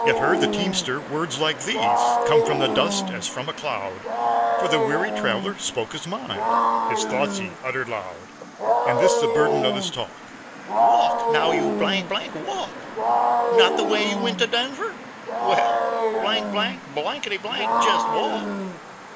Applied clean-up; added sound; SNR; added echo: none; Wild animals; -4 dB; none.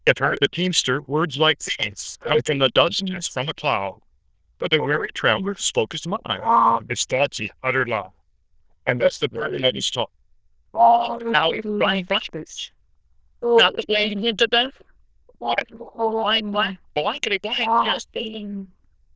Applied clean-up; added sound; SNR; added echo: neural diffusion model UNIVERSE++.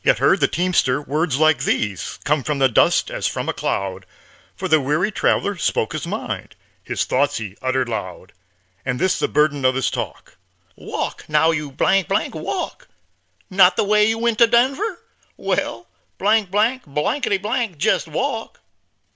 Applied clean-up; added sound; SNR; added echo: none; none; none; none.